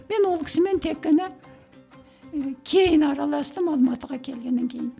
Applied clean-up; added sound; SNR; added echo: none; none; none; none.